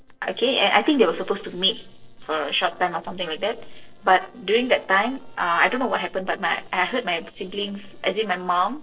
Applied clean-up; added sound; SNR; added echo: neural separator model SepFormer DNS4.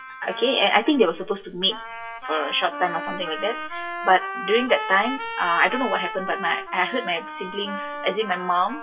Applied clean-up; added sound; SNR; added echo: classical method WPE with log-MMSE.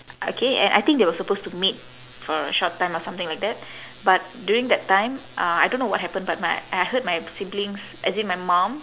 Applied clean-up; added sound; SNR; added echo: none; none; none; none.